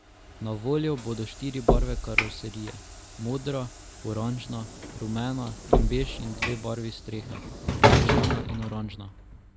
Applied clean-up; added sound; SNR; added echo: none; Sliding door / Train + Knock; -4 dB; none.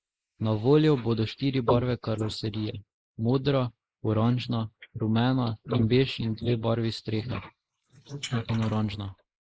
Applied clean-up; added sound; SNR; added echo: neural mask model Resemble Enhance denoiser.